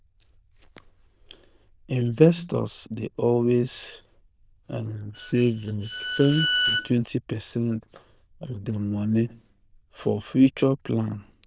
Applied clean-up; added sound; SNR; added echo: neural diffusion model UNIVERSE++.